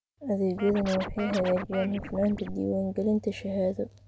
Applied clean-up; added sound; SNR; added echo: none; Scratching (performance technique); 9 dB; none.